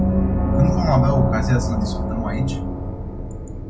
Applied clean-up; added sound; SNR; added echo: none; Gong; -3 dB; none.